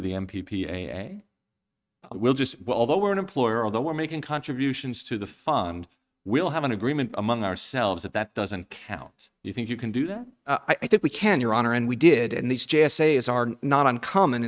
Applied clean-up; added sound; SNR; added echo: neural mask model RNNoise.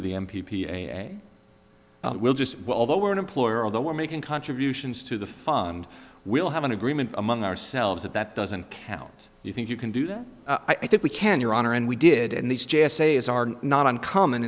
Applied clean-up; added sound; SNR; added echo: none; Rattle (instrument); 16 dB; none.